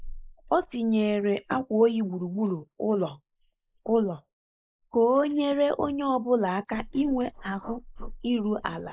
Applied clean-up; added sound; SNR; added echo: neural mask model Resemble Enhance denoiser.